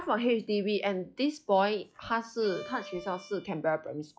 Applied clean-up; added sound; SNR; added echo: classical method log-MMSE.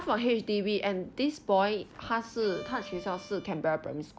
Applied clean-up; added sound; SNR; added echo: none; Bowed string instrument; 17 dB; none.